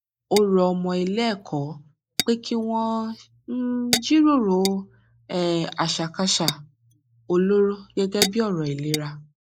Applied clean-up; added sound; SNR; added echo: neural mask model Resemble Enhance denoiser.